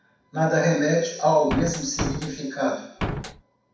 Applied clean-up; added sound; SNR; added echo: none; Slam; 5 dB; reverberation time 0.6 s.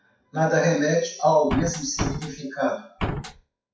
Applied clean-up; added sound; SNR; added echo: classical method WPE with log-MMSE.